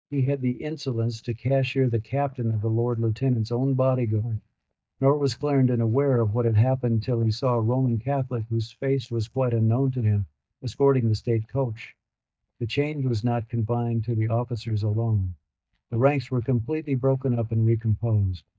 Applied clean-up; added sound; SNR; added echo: neural mask model DeepFilterNet 3.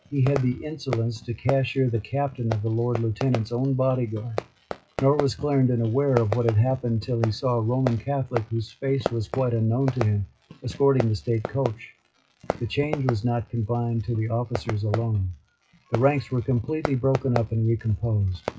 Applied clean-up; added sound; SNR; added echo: classical method WPE with log-MMSE.